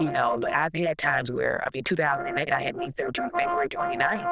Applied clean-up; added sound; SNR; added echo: neural diffusion model UNIVERSE++.